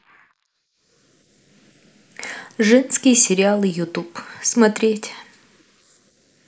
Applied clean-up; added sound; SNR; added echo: neural mask model Resemble Enhance denoiser.